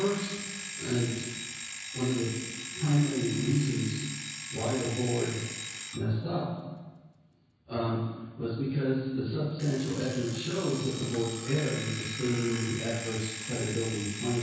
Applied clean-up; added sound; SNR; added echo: none; Alarm; 9 dB; reverberation time 1.1 s.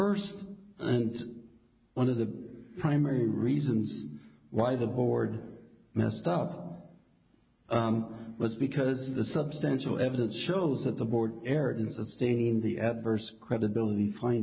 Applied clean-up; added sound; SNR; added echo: none; none; none; none.